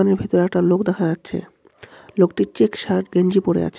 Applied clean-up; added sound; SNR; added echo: none; none; none; none.